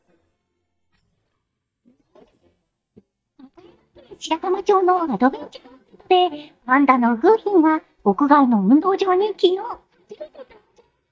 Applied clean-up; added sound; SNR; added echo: neural mask model DeepFilterNet 3.